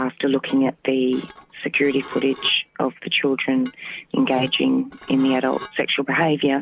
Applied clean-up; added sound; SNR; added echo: none; Dishes, pots, and pans / Glass; 20 dB; none.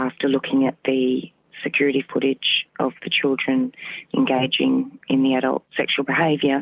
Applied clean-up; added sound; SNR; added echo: none; none; none; none.